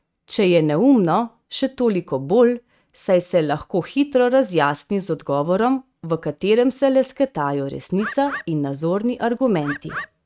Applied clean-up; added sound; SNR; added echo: neural mask model RNNoise.